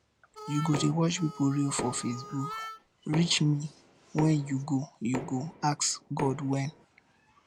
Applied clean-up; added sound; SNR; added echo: none; Harmonica + Knock; 11 dB; none.